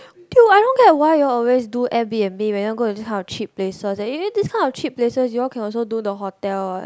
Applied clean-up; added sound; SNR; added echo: none; none; none; none.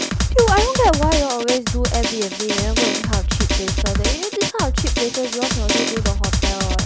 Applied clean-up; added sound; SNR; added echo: none; Drum; -3 dB; none.